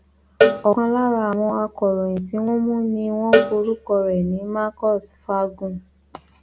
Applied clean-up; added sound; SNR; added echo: none; Cowbell; 3 dB; none.